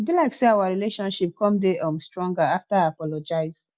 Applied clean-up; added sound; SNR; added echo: none; none; none; none.